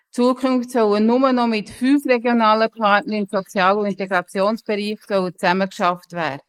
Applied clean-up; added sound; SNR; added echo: neural mask model Resemble Enhance denoiser.